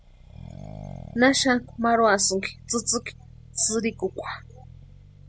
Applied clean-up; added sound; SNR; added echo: none; Accelerating, revving, vroom; 17 dB; none.